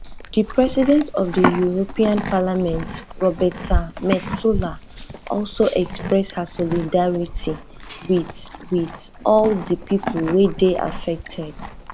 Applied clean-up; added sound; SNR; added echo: none; Livestock, farm animals, working animals; 8 dB; none.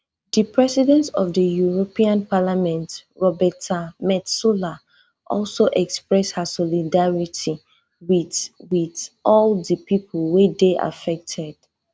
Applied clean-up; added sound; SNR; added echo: none; none; none; none.